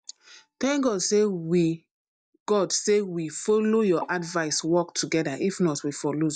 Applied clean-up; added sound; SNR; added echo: neural mask model DeepFilterNet 3.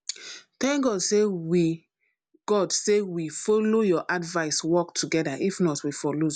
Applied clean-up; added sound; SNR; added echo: none; none; none; none.